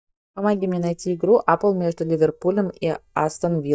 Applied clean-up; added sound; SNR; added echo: neural mask model DeepFilterNet 3.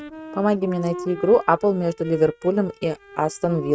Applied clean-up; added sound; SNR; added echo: neural mask model RNNoise.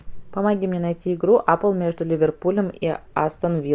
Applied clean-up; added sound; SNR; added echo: none; none; none; none.